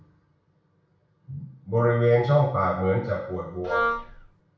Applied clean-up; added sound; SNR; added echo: none; Wind instrument, woodwind instrument; 2 dB; reverberation time 0.6 s.